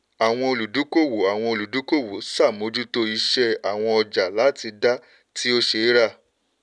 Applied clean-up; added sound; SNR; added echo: none; none; none; none.